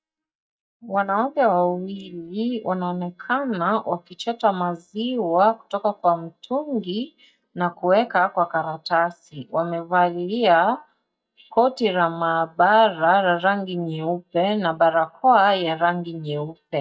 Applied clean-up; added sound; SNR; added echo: neural mask model DeepFilterNet 3.